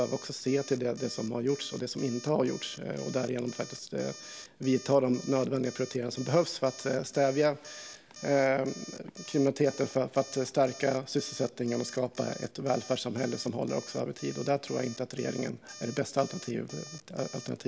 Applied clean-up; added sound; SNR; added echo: none; Alarm; 17 dB; none.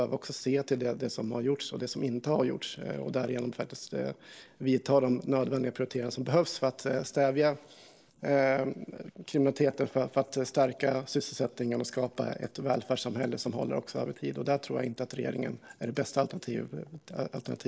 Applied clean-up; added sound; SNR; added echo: neural mask model Resemble Enhance denoiser.